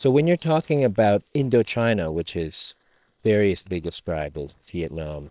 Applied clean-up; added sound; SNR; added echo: neural separator model SepFormer WHAM!.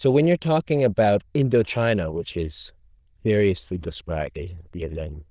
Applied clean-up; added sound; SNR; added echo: neural diffusion model UNIVERSE++.